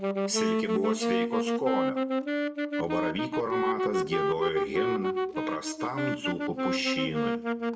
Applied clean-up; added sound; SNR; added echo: none; Wind instrument, woodwind instrument; -4 dB; reverberation time 0.6 s.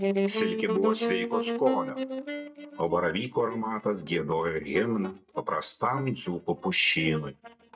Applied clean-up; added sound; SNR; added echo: neural mask model DeepFilterNet 3.